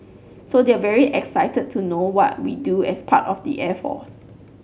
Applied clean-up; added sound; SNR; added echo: none; none; none; none.